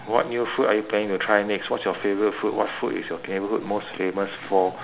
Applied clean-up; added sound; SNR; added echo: none; none; none; none.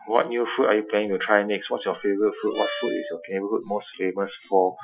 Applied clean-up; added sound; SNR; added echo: classical method Wiener filter.